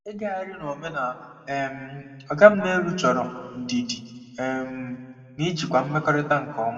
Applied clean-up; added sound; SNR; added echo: none; none; none; reverberation time 1.3 s.